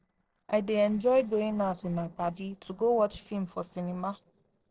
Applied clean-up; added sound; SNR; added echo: neural separator model SepFormer DNS4.